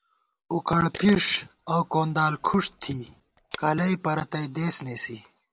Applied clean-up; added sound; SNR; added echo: none; Camera; 19 dB; none.